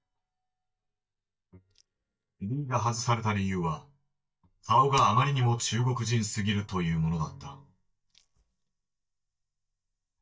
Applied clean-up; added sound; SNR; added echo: neural mask model DeepFilterNet 3.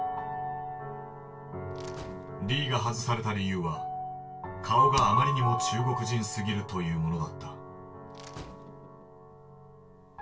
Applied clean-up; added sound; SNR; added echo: none; Slam; 20 dB; reverberation time 0.2 s.